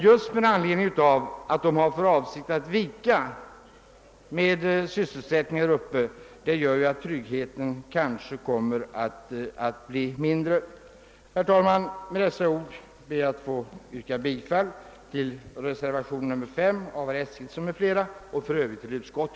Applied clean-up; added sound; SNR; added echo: none; none; none; none.